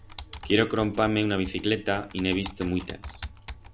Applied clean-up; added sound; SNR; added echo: none; Computer keyboard; 14 dB; none.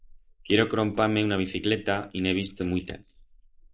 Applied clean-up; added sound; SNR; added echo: neural mask model Resemble Enhance denoiser.